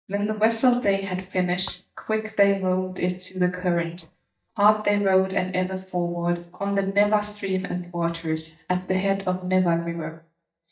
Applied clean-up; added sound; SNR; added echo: neural mask model DeepFilterNet 3.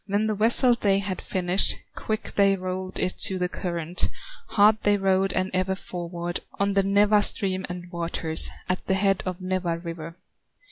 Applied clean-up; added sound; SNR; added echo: none; none; none; none.